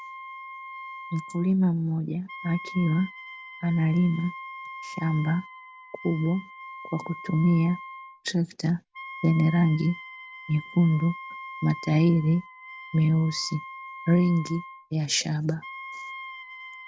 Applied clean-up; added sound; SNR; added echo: none; Wind instrument, woodwind instrument; 15 dB; none.